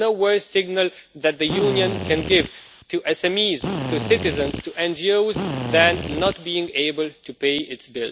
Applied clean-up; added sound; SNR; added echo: none; Drill; 6 dB; none.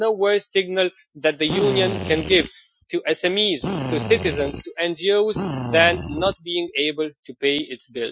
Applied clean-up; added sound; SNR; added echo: classical method Wiener filter.